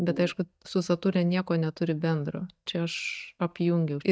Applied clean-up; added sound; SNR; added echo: neural mask model DeepFilterNet 3.